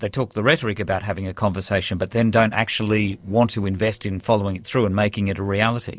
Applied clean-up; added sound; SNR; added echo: neural separator model SepFormer DNS4.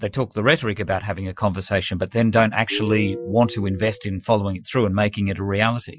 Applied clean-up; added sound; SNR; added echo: classical method Wiener filter.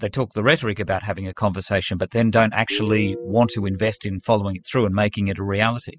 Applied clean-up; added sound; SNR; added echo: classical method spectral subtraction.